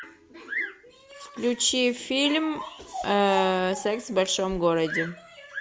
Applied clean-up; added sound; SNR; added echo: none; Bird vocalization, bird call, bird song; 14 dB; none.